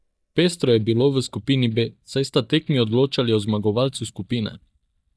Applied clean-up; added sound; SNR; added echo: neural mask model DeepFilterNet 3.